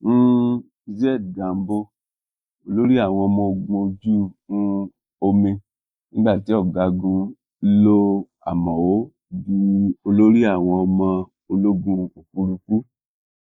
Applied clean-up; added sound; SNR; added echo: neural mask model Resemble Enhance denoiser.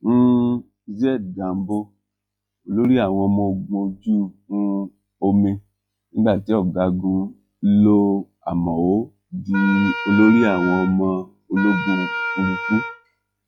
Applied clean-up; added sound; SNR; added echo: classical method log-MMSE.